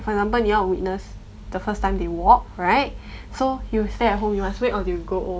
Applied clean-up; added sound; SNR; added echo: none; none; none; none.